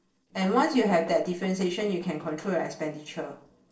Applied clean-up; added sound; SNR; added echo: neural separator model SepFormer DNS4.